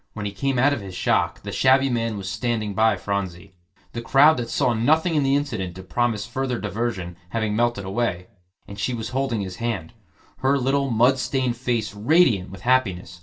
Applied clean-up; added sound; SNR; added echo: none; none; none; reverberation time 0.2 s.